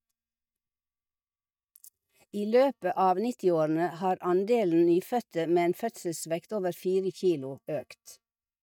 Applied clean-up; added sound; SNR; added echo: neural mask model DeepFilterNet 3.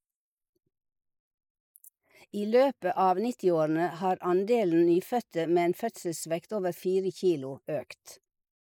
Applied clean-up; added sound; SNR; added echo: neural mask model Resemble Enhance denoiser.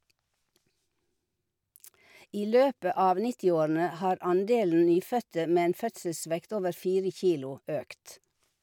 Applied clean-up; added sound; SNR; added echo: none; none; none; none.